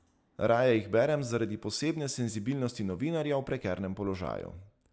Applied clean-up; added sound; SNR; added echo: none; none; none; none.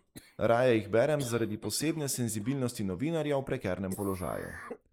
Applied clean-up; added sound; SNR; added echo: neural mask model Resemble Enhance denoiser.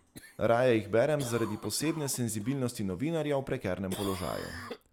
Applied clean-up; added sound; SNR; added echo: none; Cough; 16 dB; none.